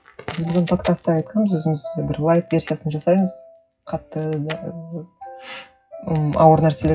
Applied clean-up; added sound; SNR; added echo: classical method WPE with log-MMSE.